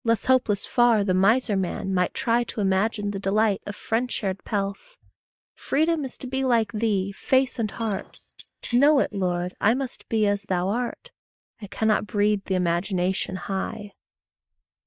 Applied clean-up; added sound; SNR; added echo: neural mask model DeepFilterNet 3.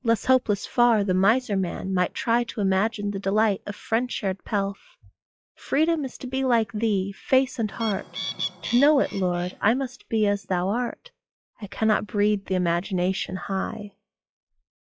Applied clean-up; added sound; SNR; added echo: classical method log-MMSE.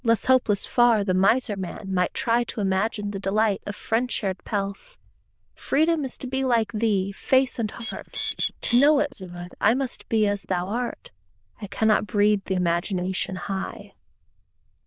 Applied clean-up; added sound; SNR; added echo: neural diffusion model UNIVERSE++.